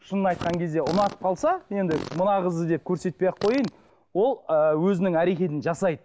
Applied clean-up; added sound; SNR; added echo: none; Fart; 15 dB; none.